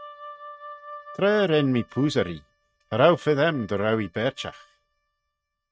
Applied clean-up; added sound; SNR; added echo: neural mask model RNNoise.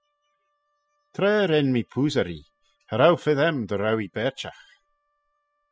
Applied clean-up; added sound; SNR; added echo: classical method spectral subtraction.